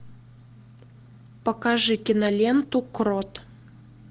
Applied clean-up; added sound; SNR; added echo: none; none; none; none.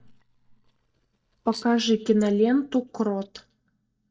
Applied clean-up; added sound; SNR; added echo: neural mask model DeepFilterNet 3.